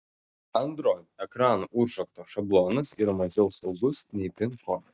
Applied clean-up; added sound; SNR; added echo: neural mask model DeepFilterNet 3.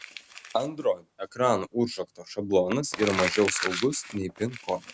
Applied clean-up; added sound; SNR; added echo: none; Crumpling, crinkling; 9 dB; none.